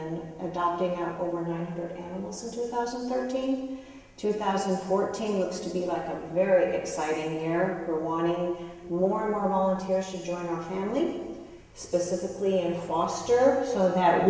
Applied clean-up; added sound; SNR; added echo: none; none; none; reverberation time 1.2 s.